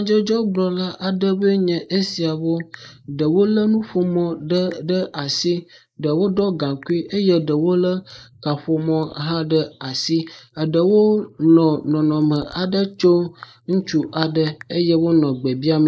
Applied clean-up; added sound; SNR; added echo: neural mask model Resemble Enhance denoiser.